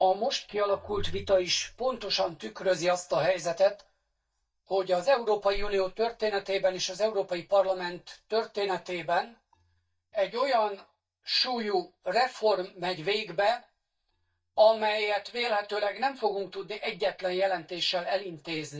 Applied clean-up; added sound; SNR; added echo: neural mask model DeepFilterNet 3.